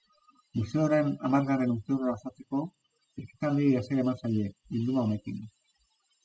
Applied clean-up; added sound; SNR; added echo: classical method spectral subtraction.